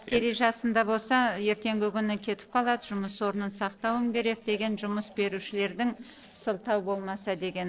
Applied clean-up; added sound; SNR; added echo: neural separator model SepFormer DNS4.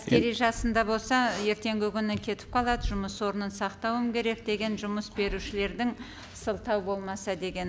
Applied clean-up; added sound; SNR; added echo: none; none; none; none.